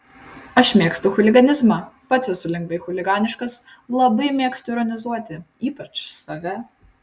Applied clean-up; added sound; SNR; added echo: none; none; none; none.